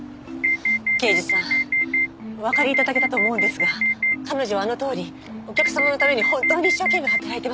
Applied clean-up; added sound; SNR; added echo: none; Alarm; -4 dB; none.